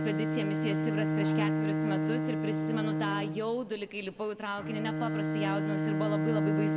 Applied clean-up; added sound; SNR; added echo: none; Bowed string instrument; -5 dB; reverberation time 1.1 s.